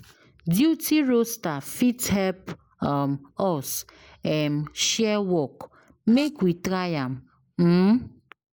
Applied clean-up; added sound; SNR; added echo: neural mask model Resemble Enhance denoiser.